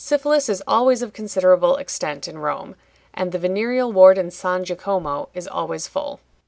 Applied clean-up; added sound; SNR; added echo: none; none; none; none.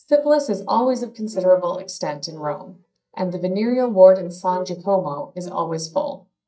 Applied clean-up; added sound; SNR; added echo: neural mask model DeepFilterNet 3.